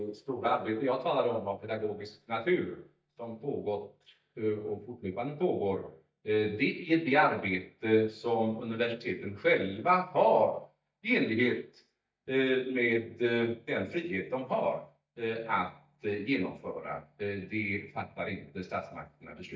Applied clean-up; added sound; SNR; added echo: neural mask model DeepFilterNet 3.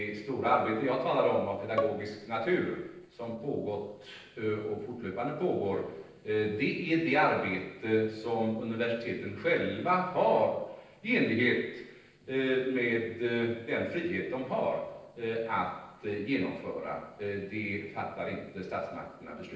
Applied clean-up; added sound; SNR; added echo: neural separator model SepFormer DNS4.